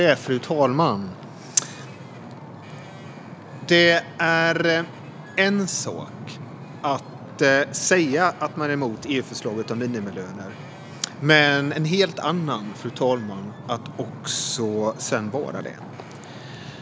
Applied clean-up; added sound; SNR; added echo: none; Wind / Ocean; 15 dB; none.